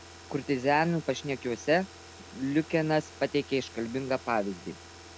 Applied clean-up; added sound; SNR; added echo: none; Car; 18 dB; none.